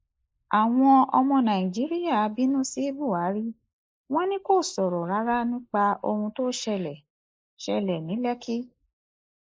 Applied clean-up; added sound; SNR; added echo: neural mask model Resemble Enhance denoiser.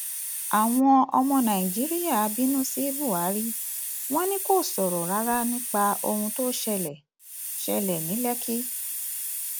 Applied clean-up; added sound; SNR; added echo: none; Hiss; 6 dB; none.